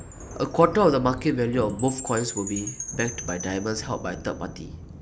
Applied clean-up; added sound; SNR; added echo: none; Thunder + Chime; 11 dB; none.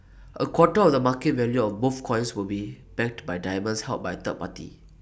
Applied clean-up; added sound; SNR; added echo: none; none; none; none.